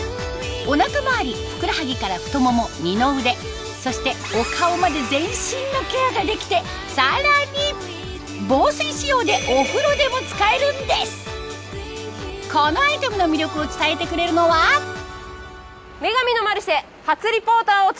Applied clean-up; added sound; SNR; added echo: none; none; none; none.